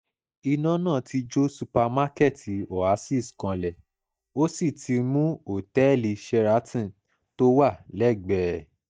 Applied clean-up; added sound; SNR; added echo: neural mask model DeepFilterNet 3.